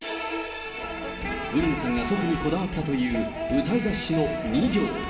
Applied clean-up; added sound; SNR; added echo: none; none; none; reverberation time 0.9 s.